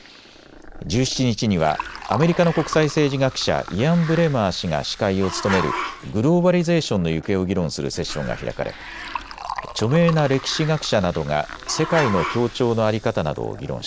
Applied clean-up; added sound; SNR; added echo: none; Growling + Liquid; 12 dB; none.